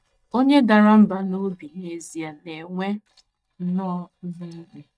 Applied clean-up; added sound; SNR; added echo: neural mask model DeepFilterNet 3.